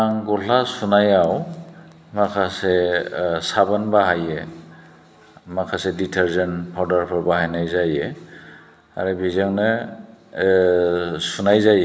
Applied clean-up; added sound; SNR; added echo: none; none; none; none.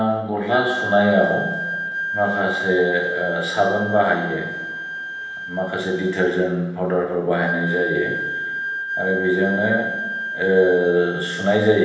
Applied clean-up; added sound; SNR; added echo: none; Wind instrument, woodwind instrument; 6 dB; reverberation time 0.9 s.